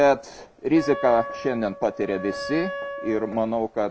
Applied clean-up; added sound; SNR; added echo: none; Wind instrument, woodwind instrument; 10 dB; none.